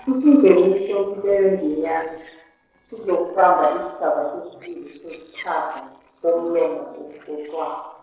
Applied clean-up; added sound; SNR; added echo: neural separator model SepFormer DNS4.